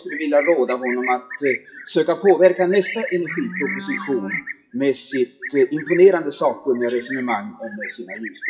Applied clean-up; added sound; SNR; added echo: classical method WPE with log-MMSE.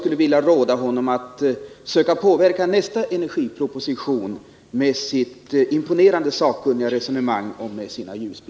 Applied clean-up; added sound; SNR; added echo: none; none; none; none.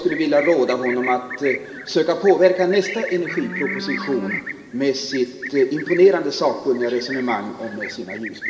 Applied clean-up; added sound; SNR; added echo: none; Livestock, farm animals, working animals; 11 dB; reverberation time 2.0 s.